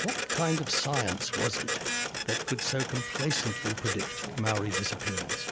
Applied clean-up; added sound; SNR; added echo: none; Printer; 0 dB; none.